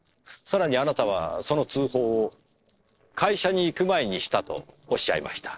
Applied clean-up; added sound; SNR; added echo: neural separator model SepFormer DNS4.